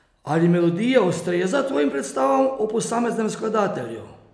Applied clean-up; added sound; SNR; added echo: none; none; none; none.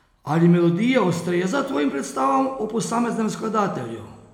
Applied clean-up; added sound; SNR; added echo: none; none; none; reverberation time 1.1 s.